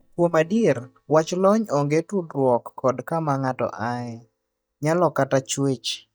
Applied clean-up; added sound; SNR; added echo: neural mask model DeepFilterNet 3.